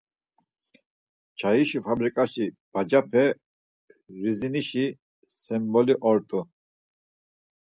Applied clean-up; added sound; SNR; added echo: none; none; none; none.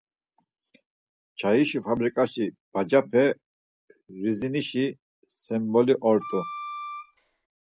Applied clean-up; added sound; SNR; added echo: none; Wind instrument, woodwind instrument; 11 dB; none.